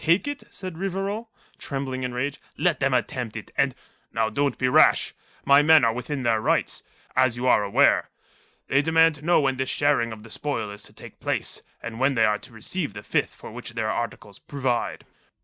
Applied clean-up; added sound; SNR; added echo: none; none; none; none.